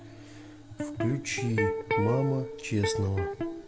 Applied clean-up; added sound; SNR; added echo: none; Electric guitar; 2 dB; none.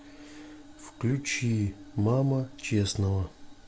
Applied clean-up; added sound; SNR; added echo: none; none; none; none.